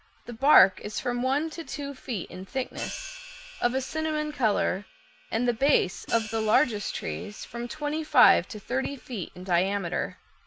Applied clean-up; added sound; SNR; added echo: none; Crackle + Hi-hat; 17 dB; none.